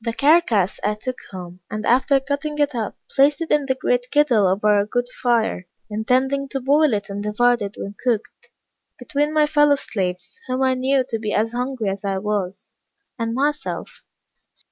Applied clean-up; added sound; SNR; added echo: none; none; none; none.